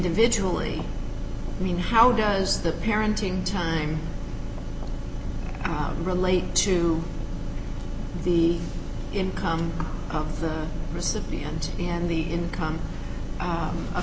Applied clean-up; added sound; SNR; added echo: none; none; none; none.